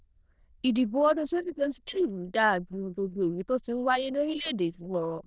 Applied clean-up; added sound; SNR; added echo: neural diffusion model UNIVERSE++.